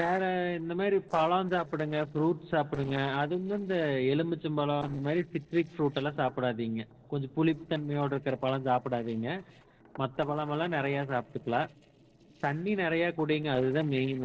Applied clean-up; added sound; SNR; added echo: neural separator model SepFormer DNS4.